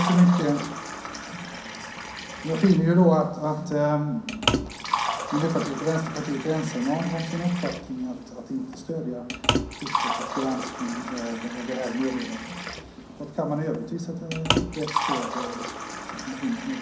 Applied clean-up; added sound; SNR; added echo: none; Liquid; 5 dB; reverberation time 0.6 s.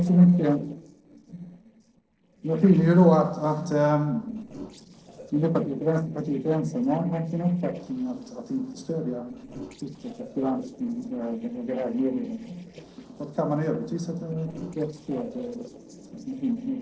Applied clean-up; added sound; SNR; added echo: neural separator model SepFormer DNS4.